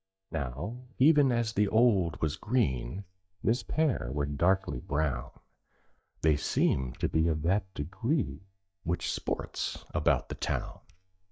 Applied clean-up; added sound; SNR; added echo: neural mask model DeepFilterNet 3.